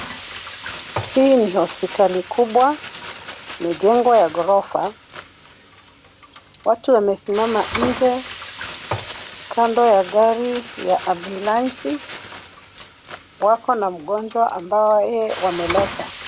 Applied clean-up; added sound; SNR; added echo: none; Frying (food); 12 dB; none.